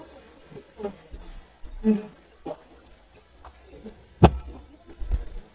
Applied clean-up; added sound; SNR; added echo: neural mask model DeepFilterNet 3.